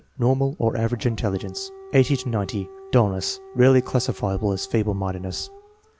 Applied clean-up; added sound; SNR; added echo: none; Siren / Dog; 20 dB; none.